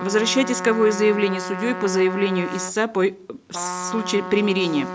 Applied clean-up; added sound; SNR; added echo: none; Trumpet; 9 dB; none.